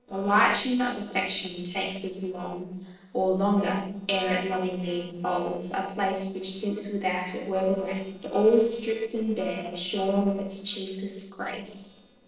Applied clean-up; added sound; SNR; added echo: neural separator model SepFormer DNS4.